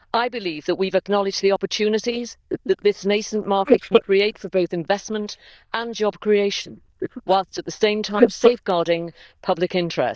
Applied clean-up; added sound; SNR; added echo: neural diffusion model UNIVERSE++.